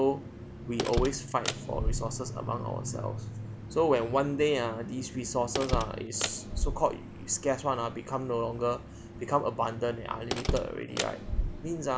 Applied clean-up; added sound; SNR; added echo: none; Slam; 5 dB; none.